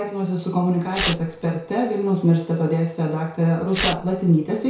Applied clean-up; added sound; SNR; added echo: none; Tearing; 7 dB; reverberation time 0.5 s.